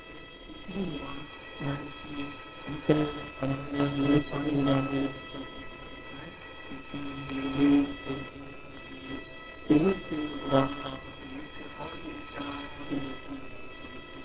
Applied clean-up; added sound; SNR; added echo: neural separator model SepFormer WHAMR!.